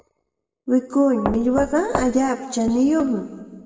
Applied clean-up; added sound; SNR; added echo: none; Knock; 7 dB; reverberation time 1.4 s.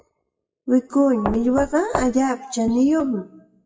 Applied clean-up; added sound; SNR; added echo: classical method WPE with log-MMSE.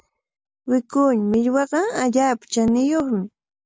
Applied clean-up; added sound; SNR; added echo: none; none; none; none.